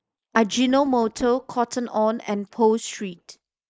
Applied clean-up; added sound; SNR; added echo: neural mask model Resemble Enhance denoiser.